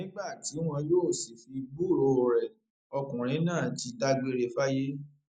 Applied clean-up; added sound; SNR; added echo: none; none; none; none.